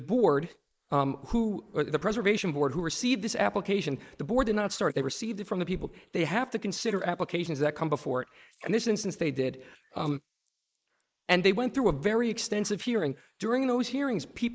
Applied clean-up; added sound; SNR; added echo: neural mask model Resemble Enhance denoiser.